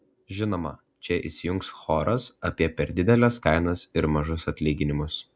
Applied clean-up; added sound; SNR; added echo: none; none; none; none.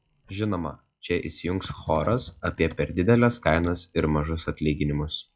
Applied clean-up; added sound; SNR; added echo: classical method log-MMSE.